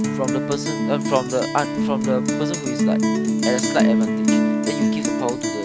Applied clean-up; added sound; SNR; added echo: none; Guitar; -5 dB; none.